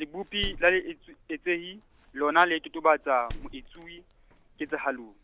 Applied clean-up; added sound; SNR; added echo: none; Door; 16 dB; none.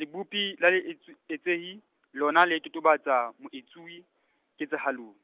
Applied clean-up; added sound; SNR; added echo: none; none; none; none.